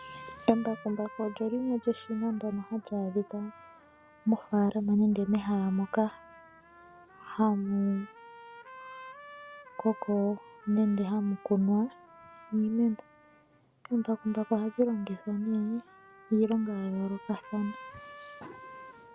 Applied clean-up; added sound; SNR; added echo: none; Trumpet; 20 dB; none.